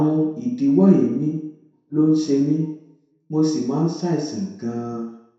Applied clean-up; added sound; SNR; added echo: none; none; none; reverberation time 0.7 s.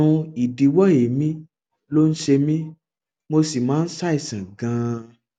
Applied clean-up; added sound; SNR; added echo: none; none; none; none.